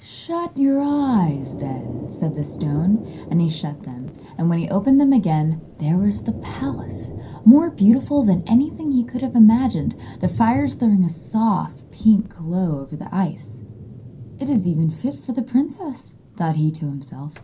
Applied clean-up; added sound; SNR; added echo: none; Thunder; 15 dB; reverberation time 0.3 s.